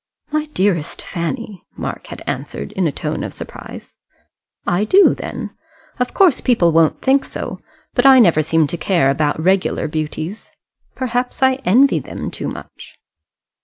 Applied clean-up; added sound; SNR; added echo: none; none; none; none.